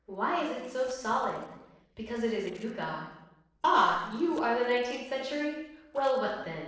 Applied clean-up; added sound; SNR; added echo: neural separator model SepFormer DNS4.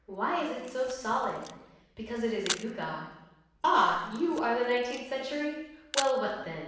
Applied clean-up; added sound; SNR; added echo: none; Camera; 12 dB; reverberation time 0.9 s.